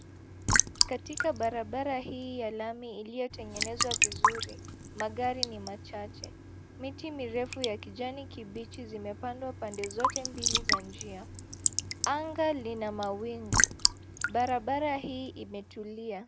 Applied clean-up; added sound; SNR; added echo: none; Raindrop / Drip / Trickle, dribble; -2 dB; none.